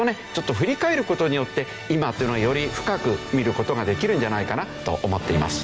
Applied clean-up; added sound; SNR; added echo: none; none; none; none.